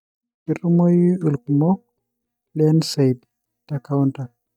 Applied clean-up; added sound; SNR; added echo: neural mask model DeepFilterNet 3.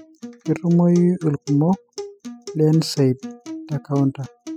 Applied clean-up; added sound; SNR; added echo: classical method spectral subtraction.